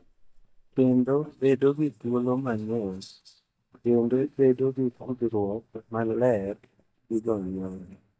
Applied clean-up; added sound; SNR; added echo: neural mask model DeepFilterNet 3.